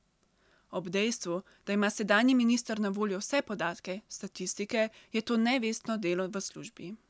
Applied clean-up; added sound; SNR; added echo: none; none; none; none.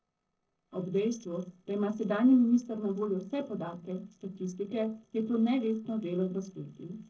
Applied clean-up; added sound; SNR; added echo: neural separator model SepFormer DNS4.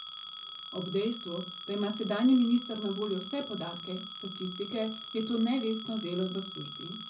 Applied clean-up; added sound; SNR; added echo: none; Telephone; 5 dB; reverberation time 0.4 s.